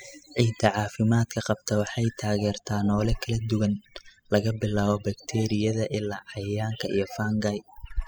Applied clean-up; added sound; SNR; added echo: classical method spectral subtraction.